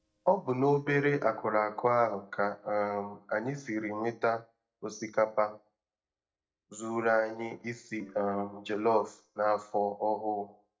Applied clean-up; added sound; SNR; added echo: neural mask model DeepFilterNet 3.